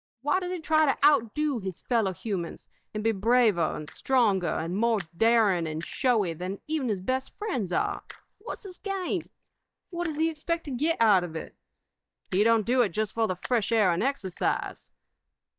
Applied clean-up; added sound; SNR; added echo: neural mask model DeepFilterNet 3.